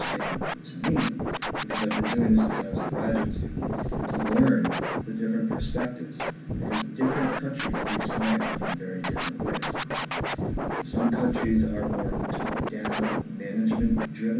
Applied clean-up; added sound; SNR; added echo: none; Scratching (performance technique); 2 dB; reverberation time 0.6 s.